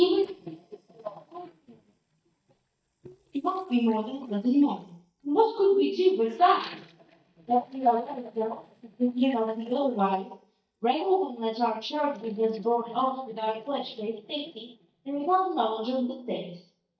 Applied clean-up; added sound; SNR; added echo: neural mask model DeepFilterNet 3.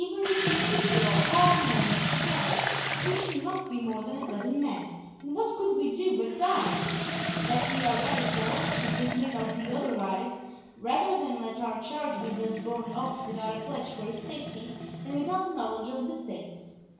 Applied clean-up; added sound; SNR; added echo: none; Sink (filling or washing) / Water tap, faucet; 0 dB; reverberation time 1.0 s.